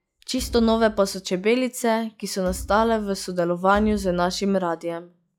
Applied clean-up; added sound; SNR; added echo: classical method log-MMSE.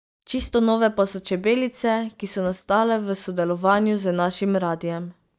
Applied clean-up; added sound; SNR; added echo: neural mask model DeepFilterNet 3.